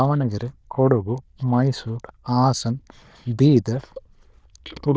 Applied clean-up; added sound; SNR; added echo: neural diffusion model UNIVERSE++.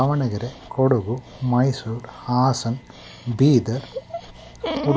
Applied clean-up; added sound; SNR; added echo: none; Dog; 13 dB; none.